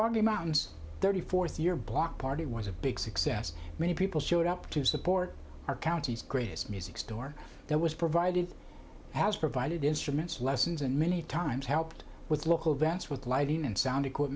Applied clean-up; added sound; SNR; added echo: none; none; none; none.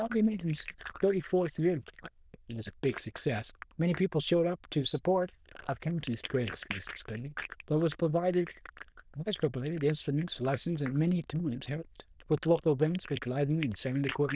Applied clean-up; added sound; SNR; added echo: neural diffusion model UNIVERSE++.